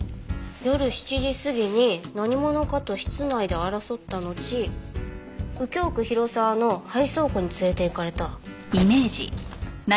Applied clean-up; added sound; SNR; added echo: none; none; none; none.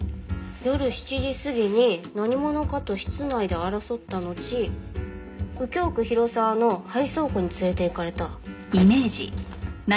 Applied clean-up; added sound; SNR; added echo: none; none; none; reverberation time 0.3 s.